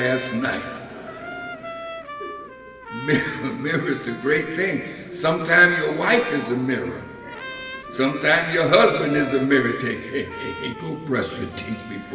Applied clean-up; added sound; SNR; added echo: none; Trumpet; 14 dB; reverberation time 2.0 s.